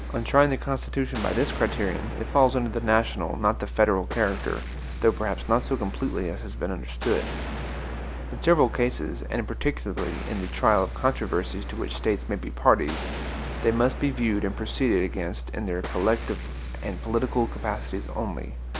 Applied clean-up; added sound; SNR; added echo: none; Explosion; 14 dB; none.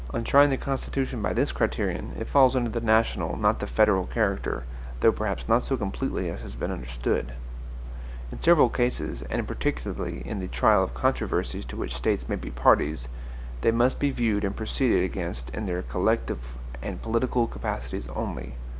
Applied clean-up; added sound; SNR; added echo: none; none; none; none.